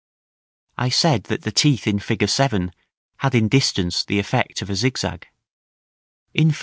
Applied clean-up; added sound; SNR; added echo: none; none; none; none.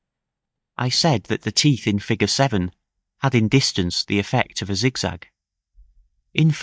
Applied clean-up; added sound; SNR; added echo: neural mask model DeepFilterNet 3.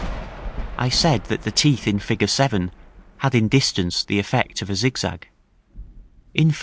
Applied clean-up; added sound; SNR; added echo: none; Thunder; 14 dB; none.